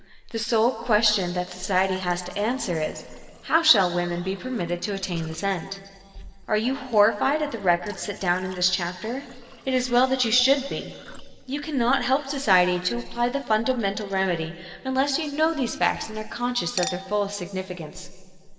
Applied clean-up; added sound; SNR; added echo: none; Chink, clink; 17 dB; reverberation time 1.9 s.